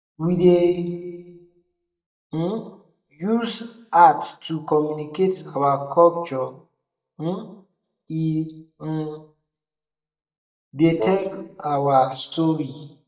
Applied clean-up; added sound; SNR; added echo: neural mask model DeepFilterNet 3.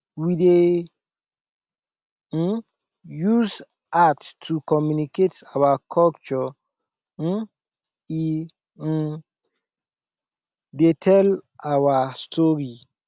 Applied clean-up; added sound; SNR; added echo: none; none; none; none.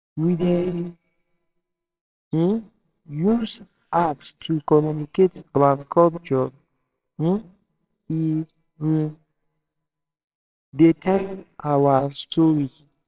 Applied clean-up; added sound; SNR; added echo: neural separator model SepFormer WHAMR!.